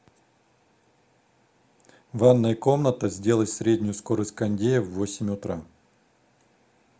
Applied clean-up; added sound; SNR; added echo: none; none; none; none.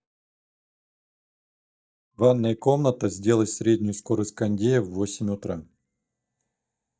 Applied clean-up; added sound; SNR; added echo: neural mask model DeepFilterNet 3.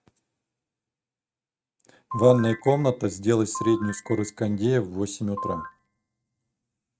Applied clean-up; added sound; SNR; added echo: neural mask model RNNoise.